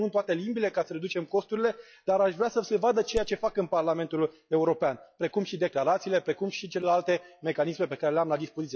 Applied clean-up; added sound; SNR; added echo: classical method log-MMSE.